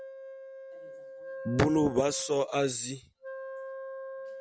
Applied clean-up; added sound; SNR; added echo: none; Wind instrument, woodwind instrument; 11 dB; none.